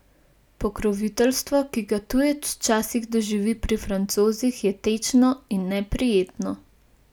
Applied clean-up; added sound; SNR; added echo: none; none; none; none.